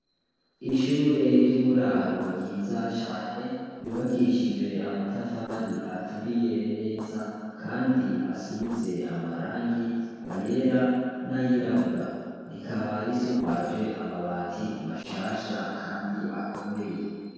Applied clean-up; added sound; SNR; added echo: neural separator model SepFormer DNS4.